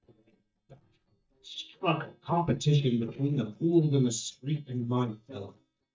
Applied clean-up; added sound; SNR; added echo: neural mask model DeepFilterNet 3.